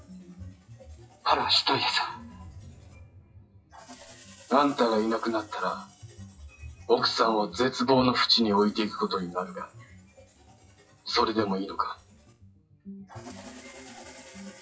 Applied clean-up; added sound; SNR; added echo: classical method WPE with log-MMSE.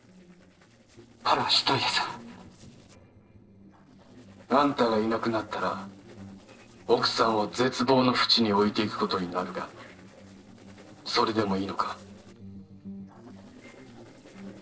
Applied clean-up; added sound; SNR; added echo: neural separator model SepFormer DNS4.